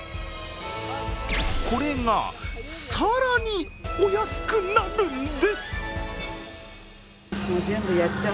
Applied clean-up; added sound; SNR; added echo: none; none; none; none.